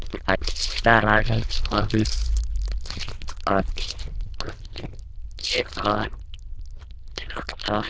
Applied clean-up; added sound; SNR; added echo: neural diffusion model UNIVERSE++.